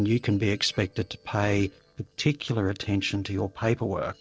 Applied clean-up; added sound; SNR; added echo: neural separator model SepFormer DNS4.